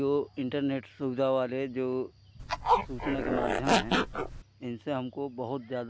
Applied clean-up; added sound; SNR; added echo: none; Zipper (clothing); -4 dB; none.